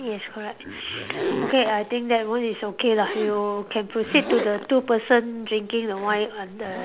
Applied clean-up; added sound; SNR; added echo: none; Zipper (clothing); 10 dB; none.